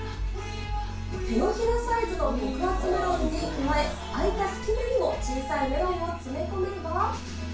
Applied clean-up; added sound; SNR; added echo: none; none; none; reverberation time 0.3 s.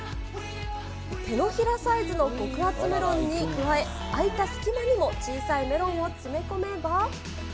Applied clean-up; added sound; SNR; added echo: none; none; none; none.